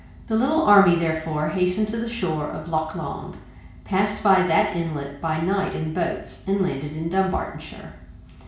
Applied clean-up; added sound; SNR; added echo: none; none; none; reverberation time 0.6 s.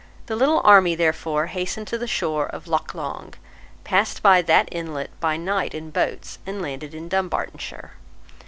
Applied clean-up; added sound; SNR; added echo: none; none; none; none.